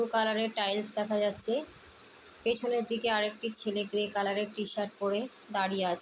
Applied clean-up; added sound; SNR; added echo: none; none; none; none.